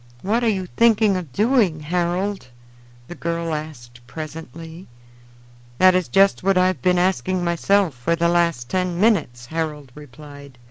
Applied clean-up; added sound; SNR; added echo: none; none; none; none.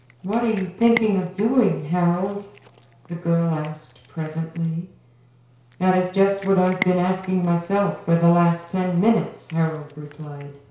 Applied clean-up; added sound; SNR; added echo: none; Cat; 18 dB; reverberation time 0.6 s.